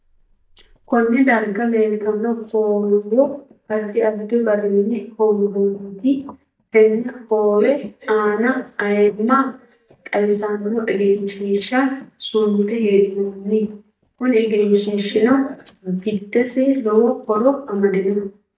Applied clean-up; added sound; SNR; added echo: neural mask model DeepFilterNet 3.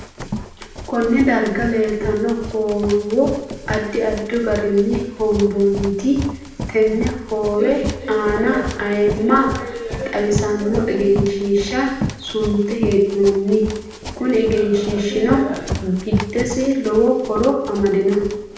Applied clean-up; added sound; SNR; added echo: none; Run; 10 dB; reverberation time 0.8 s.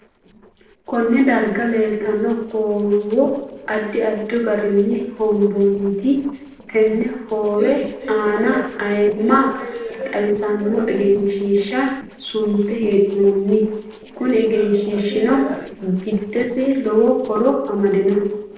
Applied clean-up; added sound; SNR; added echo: neural separator model SepFormer DNS4.